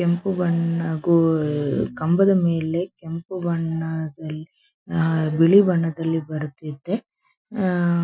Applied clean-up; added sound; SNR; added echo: classical method Wiener filter.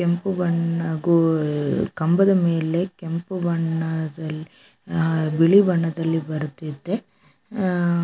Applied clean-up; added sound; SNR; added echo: none; none; none; none.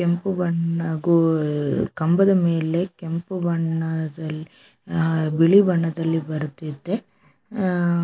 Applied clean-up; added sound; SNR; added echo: neural mask model Resemble Enhance denoiser.